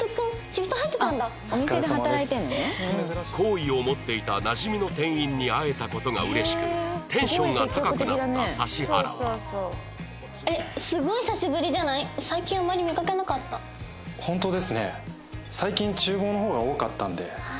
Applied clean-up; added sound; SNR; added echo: none; none; none; none.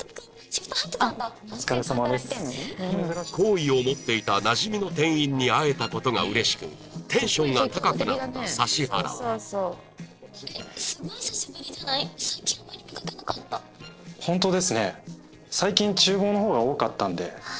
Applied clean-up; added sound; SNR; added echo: neural separator model SepFormer DNS4.